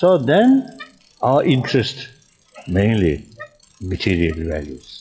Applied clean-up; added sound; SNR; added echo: classical method log-MMSE.